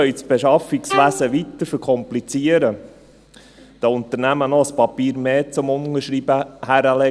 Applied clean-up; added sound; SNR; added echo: none; Bowed string instrument; 11 dB; none.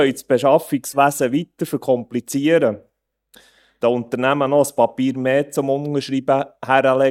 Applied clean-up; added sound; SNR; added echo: neural mask model DeepFilterNet 3.